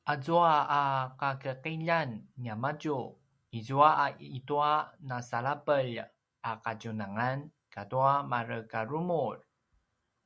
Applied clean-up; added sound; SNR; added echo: none; none; none; none.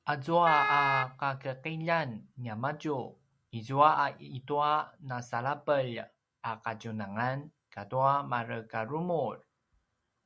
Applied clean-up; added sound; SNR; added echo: none; Wind instrument, woodwind instrument; 1 dB; none.